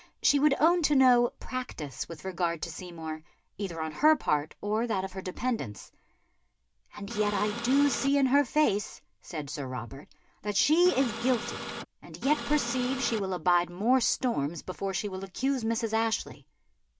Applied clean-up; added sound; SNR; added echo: none; Printer; 8 dB; none.